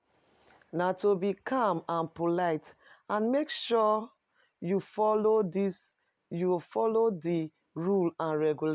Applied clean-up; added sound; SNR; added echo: none; none; none; none.